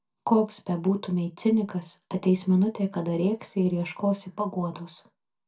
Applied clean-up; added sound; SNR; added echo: none; none; none; reverberation time 0.2 s.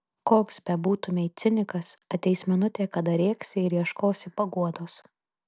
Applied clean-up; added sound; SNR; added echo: none; none; none; none.